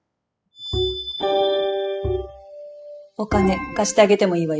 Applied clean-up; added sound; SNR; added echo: classical method spectral subtraction.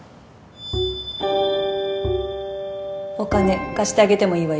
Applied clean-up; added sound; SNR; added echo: none; Bowed string instrument; 8 dB; none.